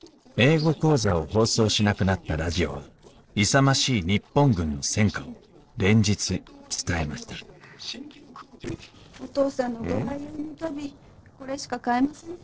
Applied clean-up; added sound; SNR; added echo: neural separator model SepFormer DNS4.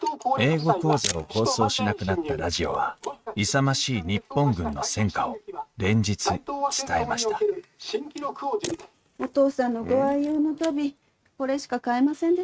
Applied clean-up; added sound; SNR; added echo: neural mask model RNNoise.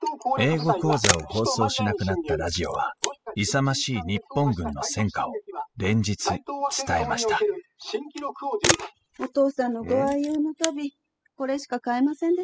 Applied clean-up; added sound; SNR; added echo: classical method spectral subtraction.